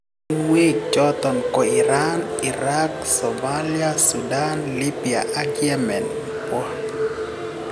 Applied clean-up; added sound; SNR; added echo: none; none; none; none.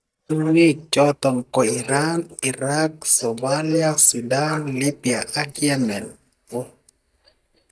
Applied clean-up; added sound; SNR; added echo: neural mask model DeepFilterNet 3.